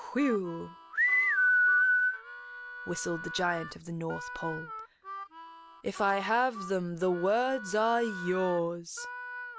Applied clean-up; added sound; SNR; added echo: none; Harmonica; 13 dB; none.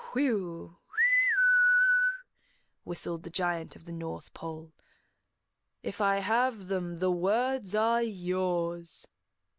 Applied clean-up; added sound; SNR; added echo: none; none; none; none.